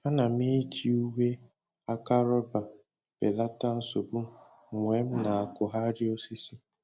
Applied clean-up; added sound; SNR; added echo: none; none; none; none.